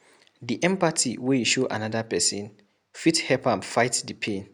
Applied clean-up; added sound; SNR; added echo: none; none; none; none.